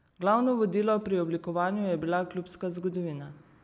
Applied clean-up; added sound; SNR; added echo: none; none; none; none.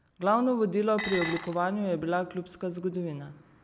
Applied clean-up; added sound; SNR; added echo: none; Dishes, pots, and pans; 8 dB; none.